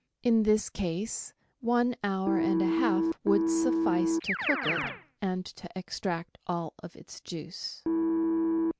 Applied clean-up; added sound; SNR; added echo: none; Keyboard (musical); -1 dB; none.